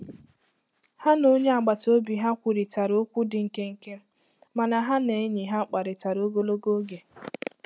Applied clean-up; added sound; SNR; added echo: none; none; none; none.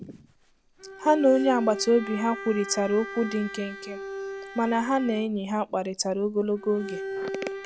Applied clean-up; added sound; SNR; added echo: none; Bowed string instrument; 11 dB; none.